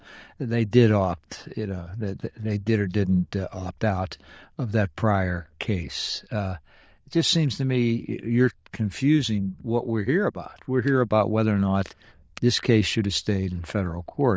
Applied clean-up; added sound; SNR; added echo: neural diffusion model UNIVERSE++.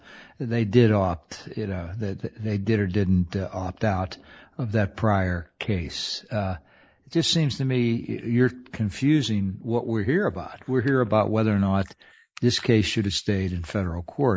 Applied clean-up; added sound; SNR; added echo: neural mask model Resemble Enhance denoiser.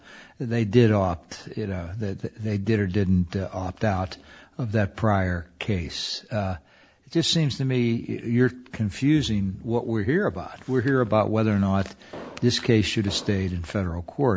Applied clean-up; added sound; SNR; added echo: none; Explosion; 17 dB; none.